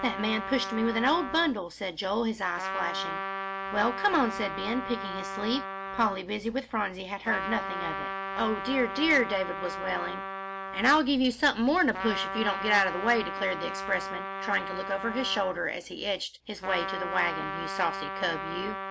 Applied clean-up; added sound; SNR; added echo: none; Trumpet; 6 dB; none.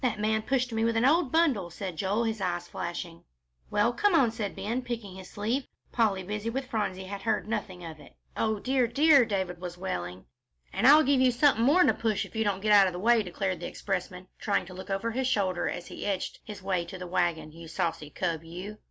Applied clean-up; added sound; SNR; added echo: none; none; none; none.